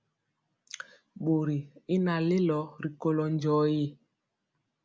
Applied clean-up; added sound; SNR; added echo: none; none; none; none.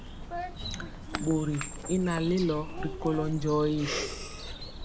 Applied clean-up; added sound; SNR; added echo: none; Bird vocalization, bird call, bird song; 6 dB; none.